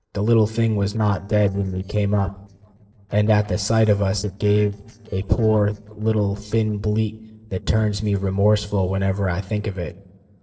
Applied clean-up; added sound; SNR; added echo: neural separator model SepFormer DNS4.